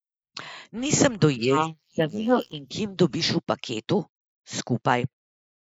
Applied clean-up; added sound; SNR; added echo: neural mask model Resemble Enhance denoiser.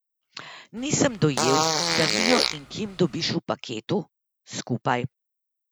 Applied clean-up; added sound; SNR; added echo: none; Fart; -1 dB; none.